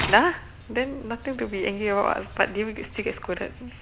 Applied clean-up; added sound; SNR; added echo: none; Tearing; 12 dB; none.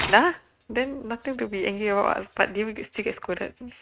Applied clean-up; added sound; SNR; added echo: neural mask model RNNoise.